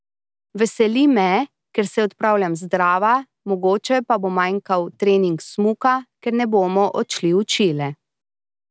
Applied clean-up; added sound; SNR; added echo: none; none; none; none.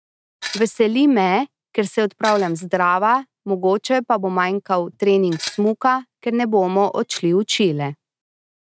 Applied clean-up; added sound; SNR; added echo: neural mask model RNNoise.